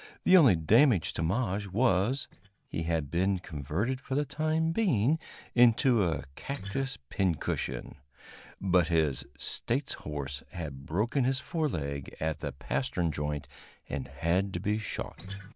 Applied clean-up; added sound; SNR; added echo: neural mask model DeepFilterNet 3.